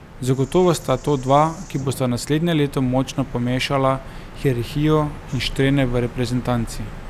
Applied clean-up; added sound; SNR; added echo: none; Bird vocalization, bird call, bird song; 13 dB; none.